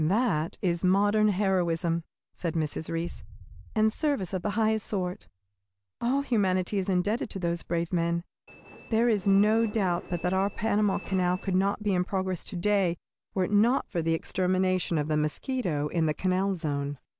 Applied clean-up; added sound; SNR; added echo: none; Boom + Train; 19 dB; none.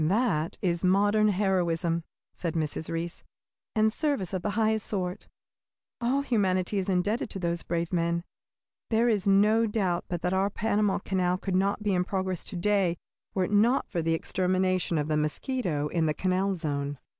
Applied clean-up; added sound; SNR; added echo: none; none; none; none.